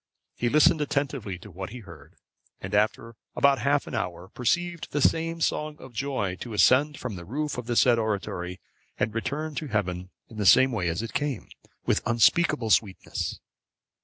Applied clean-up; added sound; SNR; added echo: none; none; none; none.